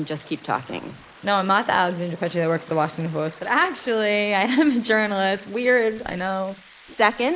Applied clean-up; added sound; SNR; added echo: neural mask model Resemble Enhance denoiser.